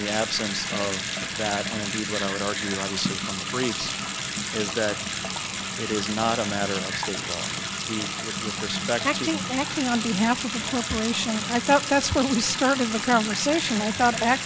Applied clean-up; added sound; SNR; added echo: none; Bathtub (filling or washing) / Sink (filling or washing) / Water tap, faucet; 3 dB; none.